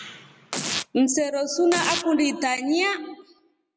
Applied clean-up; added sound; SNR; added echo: none; Domestic sounds, home sounds; 8 dB; none.